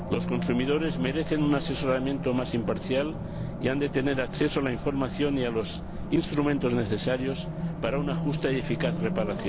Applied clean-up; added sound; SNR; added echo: none; Race car, auto racing; 5 dB; none.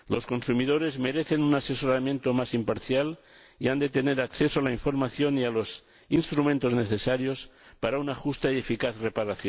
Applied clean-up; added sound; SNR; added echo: none; none; none; none.